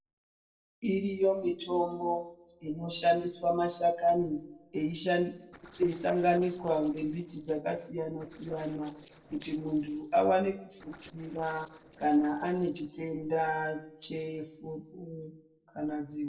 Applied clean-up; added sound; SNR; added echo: neural separator model SepFormer DNS4.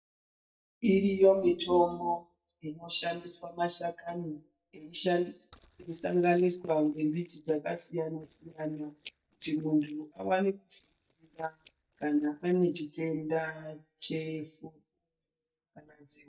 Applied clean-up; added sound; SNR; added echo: neural mask model DeepFilterNet 3.